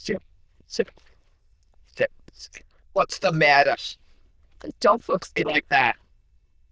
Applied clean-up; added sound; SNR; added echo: neural diffusion model UNIVERSE++.